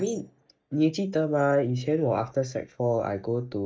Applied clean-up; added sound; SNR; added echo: neural mask model DeepFilterNet 3.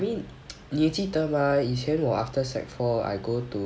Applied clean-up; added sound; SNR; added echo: none; none; none; none.